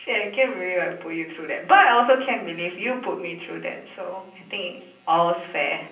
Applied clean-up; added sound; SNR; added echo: none; none; none; reverberation time 0.6 s.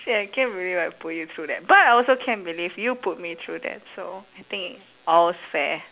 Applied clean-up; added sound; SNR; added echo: none; none; none; none.